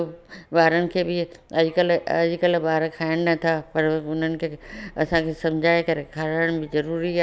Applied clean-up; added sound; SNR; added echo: none; none; none; none.